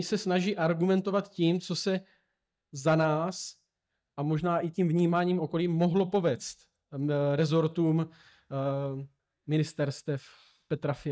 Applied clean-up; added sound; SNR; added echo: neural mask model DeepFilterNet 3.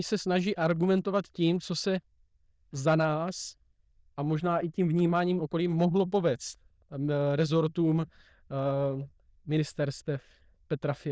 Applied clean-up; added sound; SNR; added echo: neural diffusion model UNIVERSE++.